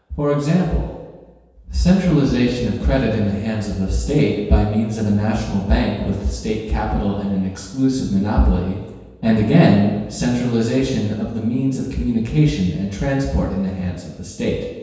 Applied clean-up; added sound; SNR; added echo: none; none; none; reverberation time 1.2 s.